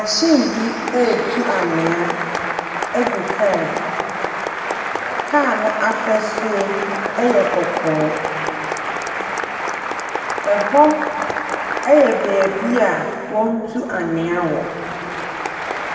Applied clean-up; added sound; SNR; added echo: none; Applause; 4 dB; reverberation time 2.5 s.